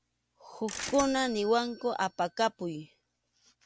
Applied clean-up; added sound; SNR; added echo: none; Bell / Mechanisms; 13 dB; none.